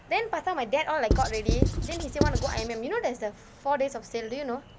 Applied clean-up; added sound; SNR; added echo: none; Writing; -3 dB; none.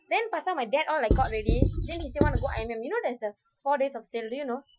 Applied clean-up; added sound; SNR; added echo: classical method Wiener filter.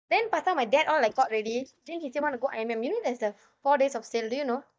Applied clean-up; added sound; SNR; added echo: neural mask model DeepFilterNet 3.